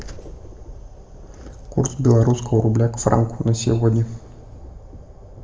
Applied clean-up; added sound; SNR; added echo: none; Train; 17 dB; reverberation time 0.6 s.